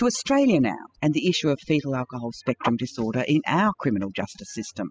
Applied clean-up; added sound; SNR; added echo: classical method spectral subtraction.